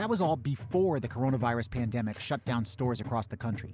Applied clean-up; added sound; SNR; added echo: none; none; none; none.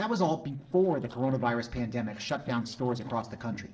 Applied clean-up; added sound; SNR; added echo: neural separator model SepFormer DNS4.